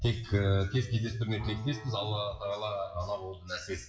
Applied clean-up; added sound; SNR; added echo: classical method WPE with log-MMSE.